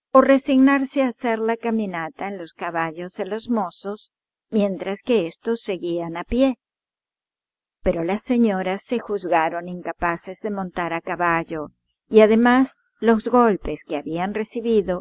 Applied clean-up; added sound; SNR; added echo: none; none; none; none.